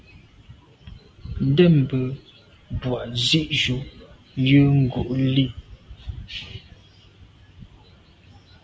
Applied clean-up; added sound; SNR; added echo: none; none; none; none.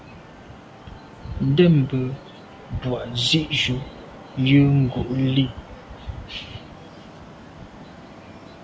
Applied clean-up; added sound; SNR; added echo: none; Traffic noise, roadway noise; 19 dB; none.